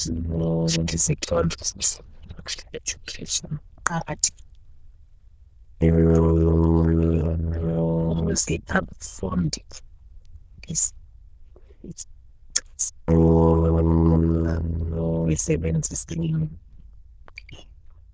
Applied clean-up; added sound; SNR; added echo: neural diffusion model UNIVERSE++.